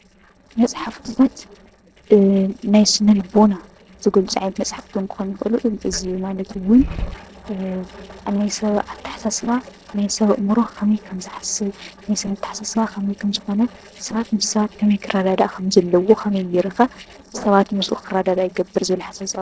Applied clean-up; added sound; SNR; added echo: neural separator model SepFormer DNS4.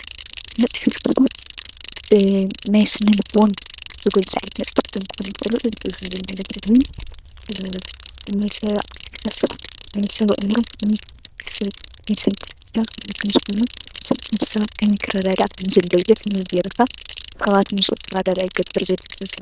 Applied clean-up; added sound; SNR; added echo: neural diffusion model UNIVERSE++.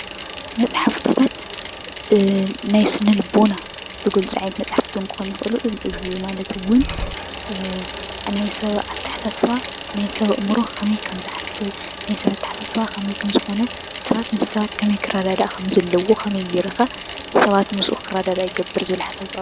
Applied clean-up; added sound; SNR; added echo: none; Bicycle; 4 dB; none.